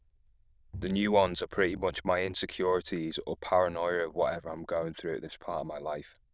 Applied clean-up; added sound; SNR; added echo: neural diffusion model UNIVERSE++.